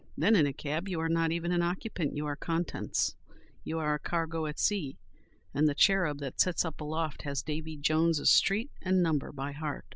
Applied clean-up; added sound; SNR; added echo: none; none; none; none.